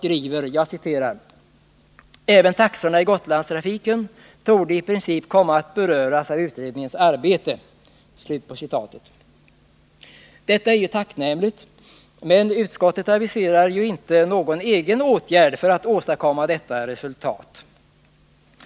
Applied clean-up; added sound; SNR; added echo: none; none; none; none.